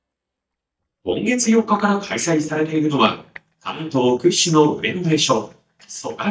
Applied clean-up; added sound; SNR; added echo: neural mask model DeepFilterNet 3.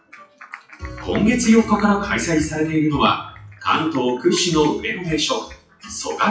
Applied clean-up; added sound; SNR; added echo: classical method WPE with log-MMSE.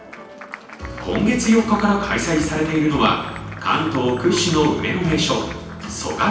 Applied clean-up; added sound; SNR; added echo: none; Applause; 18 dB; reverberation time 0.9 s.